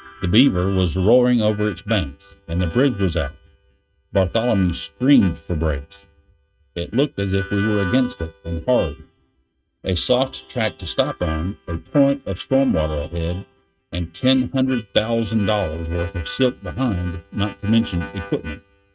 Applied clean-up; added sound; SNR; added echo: neural mask model RNNoise.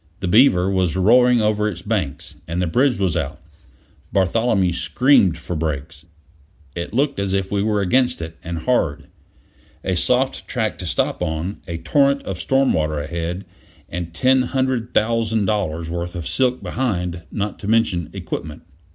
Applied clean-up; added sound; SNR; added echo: none; none; none; none.